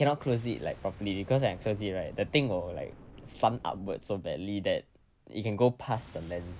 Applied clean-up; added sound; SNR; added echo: none; Boom; 20 dB; none.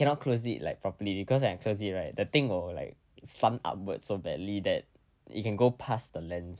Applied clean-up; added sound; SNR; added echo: none; none; none; none.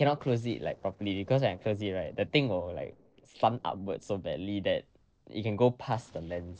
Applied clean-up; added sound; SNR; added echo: neural separator model SepFormer DNS4.